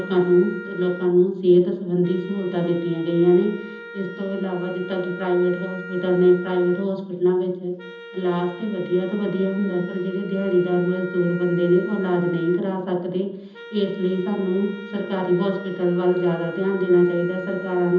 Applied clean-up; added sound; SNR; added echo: none; Wind instrument, woodwind instrument; 16 dB; reverberation time 0.8 s.